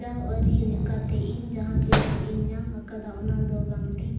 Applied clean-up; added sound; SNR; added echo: none; Slam; 5 dB; reverberation time 0.9 s.